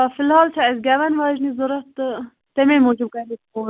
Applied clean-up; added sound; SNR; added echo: none; none; none; none.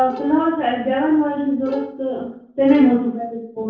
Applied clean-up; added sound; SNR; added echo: neural separator model SepFormer DNS4.